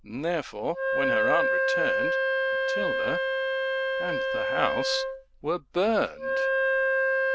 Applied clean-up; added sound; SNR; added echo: none; Wind instrument, woodwind instrument; -5 dB; none.